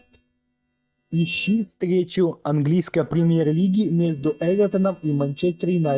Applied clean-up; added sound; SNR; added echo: neural mask model DeepFilterNet 3.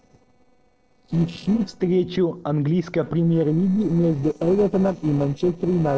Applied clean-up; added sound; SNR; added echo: neural separator model SepFormer DNS4.